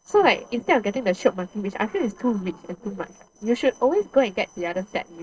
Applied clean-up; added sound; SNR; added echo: neural separator model SepFormer DNS4.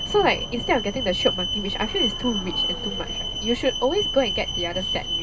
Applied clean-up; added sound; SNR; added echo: none; Alarm; 3 dB; reverberation time 0.2 s.